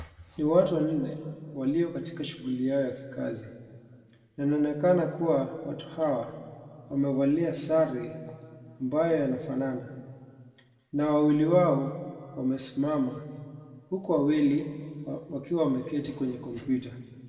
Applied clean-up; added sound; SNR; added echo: none; none; none; reverberation time 1.9 s.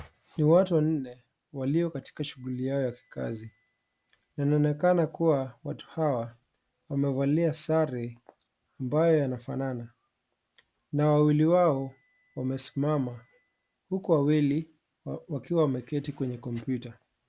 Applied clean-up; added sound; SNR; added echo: none; none; none; none.